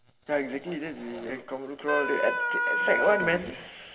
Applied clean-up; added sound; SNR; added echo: none; Wind instrument, woodwind instrument; -1 dB; reverberation time 0.7 s.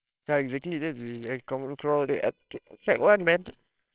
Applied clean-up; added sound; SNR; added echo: neural separator model SepFormer WHAMR!.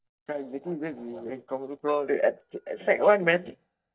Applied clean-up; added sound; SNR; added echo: neural mask model DeepFilterNet 3.